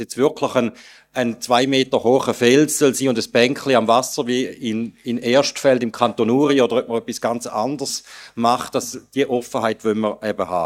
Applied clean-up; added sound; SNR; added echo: neural mask model DeepFilterNet 3.